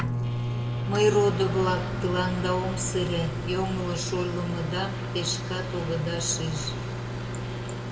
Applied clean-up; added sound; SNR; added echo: none; Microwave oven; 2 dB; reverberation time 1.4 s.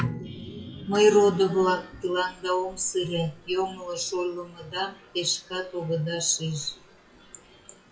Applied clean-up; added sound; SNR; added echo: classical method WPE with log-MMSE.